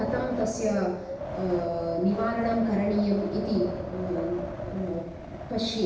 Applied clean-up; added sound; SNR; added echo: none; Wind; 7 dB; reverberation time 0.9 s.